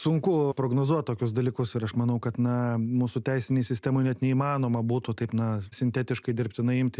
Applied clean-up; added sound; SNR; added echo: none; none; none; none.